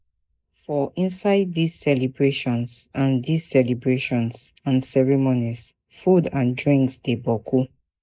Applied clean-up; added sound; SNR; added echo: neural mask model Resemble Enhance denoiser.